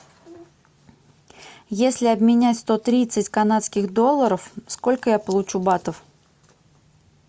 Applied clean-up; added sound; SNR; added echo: none; none; none; none.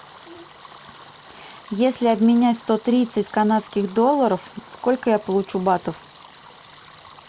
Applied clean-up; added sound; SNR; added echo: none; Stream; 20 dB; none.